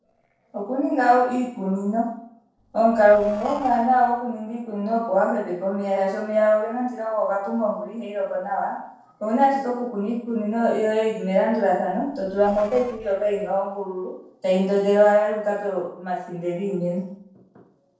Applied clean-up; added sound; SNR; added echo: neural separator model SepFormer DNS4.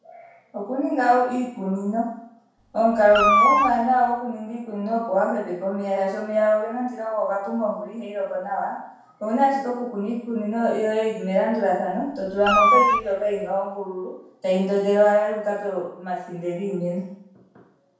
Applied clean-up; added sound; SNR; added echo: none; Meow; -2 dB; reverberation time 0.6 s.